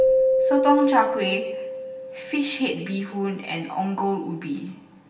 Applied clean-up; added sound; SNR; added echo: none; Keyboard (musical); 1 dB; reverberation time 0.9 s.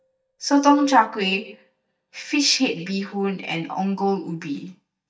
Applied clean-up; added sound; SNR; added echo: neural mask model DeepFilterNet 3.